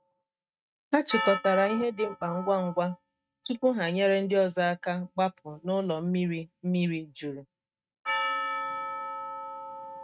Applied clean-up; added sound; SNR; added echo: neural mask model RNNoise.